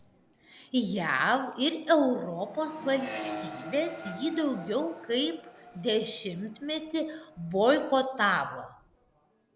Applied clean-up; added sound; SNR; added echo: none; Accelerating, revving, vroom; 16 dB; none.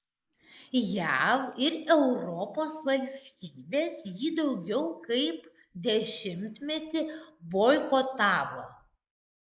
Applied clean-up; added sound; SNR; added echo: neural mask model Resemble Enhance denoiser.